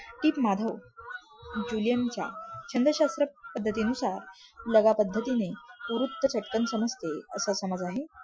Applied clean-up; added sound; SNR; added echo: classical method Wiener filter.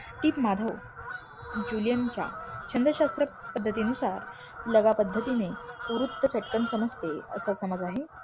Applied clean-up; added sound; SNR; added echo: none; Fowl; 12 dB; none.